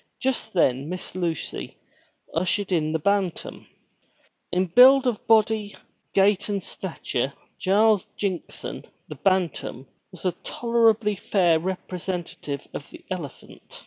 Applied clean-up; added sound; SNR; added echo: none; none; none; none.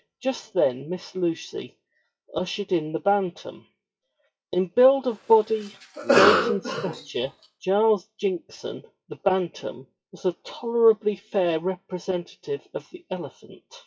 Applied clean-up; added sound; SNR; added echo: classical method WPE with log-MMSE.